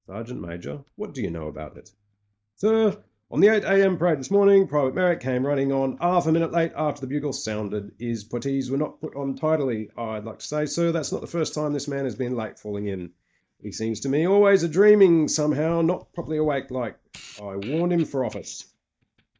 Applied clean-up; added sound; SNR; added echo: neural mask model DeepFilterNet 3.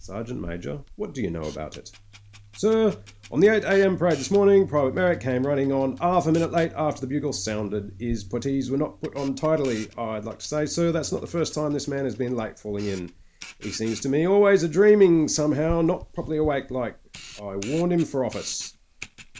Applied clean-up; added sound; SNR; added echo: none; Camera; 20 dB; none.